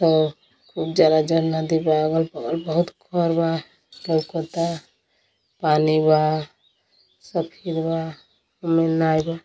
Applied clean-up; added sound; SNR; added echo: none; none; none; none.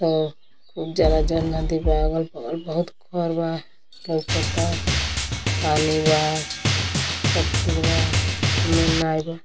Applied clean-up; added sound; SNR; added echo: none; Drum + Fireworks; -1 dB; none.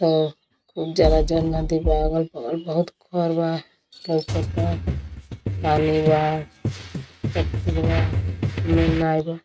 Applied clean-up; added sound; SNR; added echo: neural mask model RNNoise.